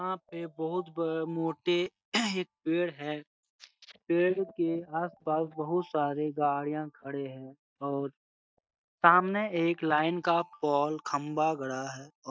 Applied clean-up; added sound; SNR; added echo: neural mask model DeepFilterNet 3.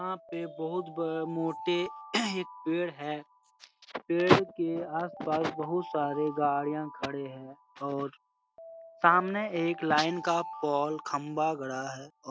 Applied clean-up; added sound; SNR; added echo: none; Alarm; 16 dB; none.